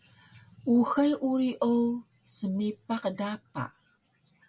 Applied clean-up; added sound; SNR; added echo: none; none; none; none.